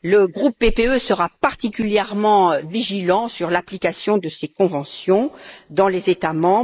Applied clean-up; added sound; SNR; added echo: neural mask model Resemble Enhance denoiser.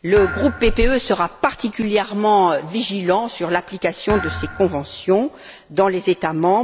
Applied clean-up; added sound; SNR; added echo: none; Thump, thud; 13 dB; none.